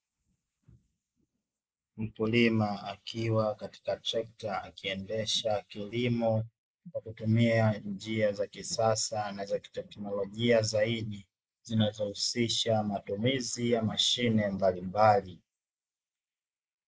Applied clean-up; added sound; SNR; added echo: neural mask model Resemble Enhance denoiser.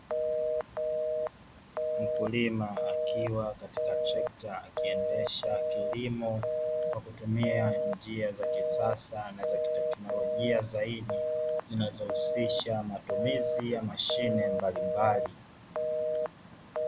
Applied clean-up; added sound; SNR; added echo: none; Telephone; -2 dB; none.